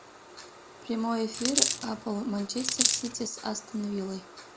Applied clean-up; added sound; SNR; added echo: none; Coin (dropping); -5 dB; none.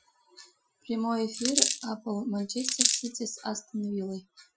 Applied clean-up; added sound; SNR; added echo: classical method Wiener filter.